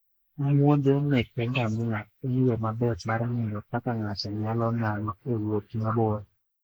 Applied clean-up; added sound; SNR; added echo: neural mask model Resemble Enhance denoiser.